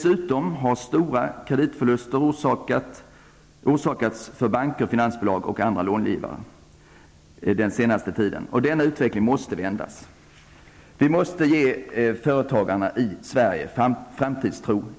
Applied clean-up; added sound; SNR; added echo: none; none; none; none.